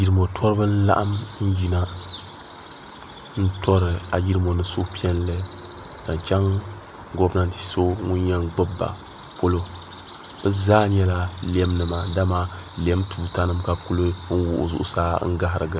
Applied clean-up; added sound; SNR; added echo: none; Bird vocalization, bird call, bird song; 15 dB; none.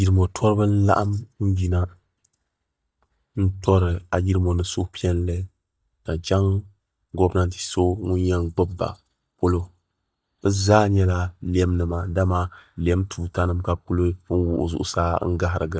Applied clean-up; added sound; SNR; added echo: neural mask model DeepFilterNet 3.